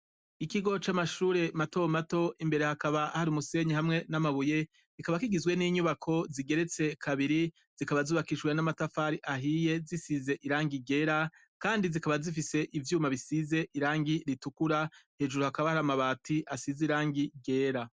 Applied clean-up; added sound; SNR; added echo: none; none; none; none.